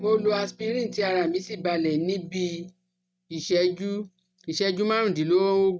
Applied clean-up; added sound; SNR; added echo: neural mask model RNNoise.